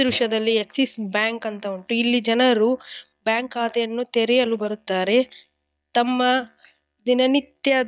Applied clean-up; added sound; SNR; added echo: neural mask model DeepFilterNet 3.